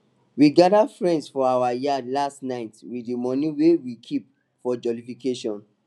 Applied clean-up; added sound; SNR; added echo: none; none; none; none.